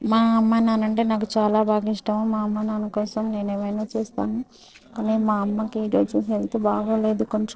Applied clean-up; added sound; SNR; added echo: neural separator model SepFormer DNS4.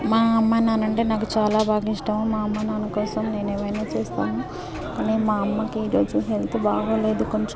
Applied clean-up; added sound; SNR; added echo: none; Engine; 17 dB; none.